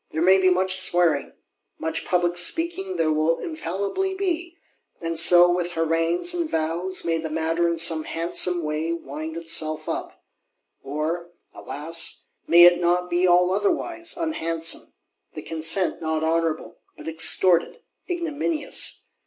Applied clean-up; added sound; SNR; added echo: none; none; none; none.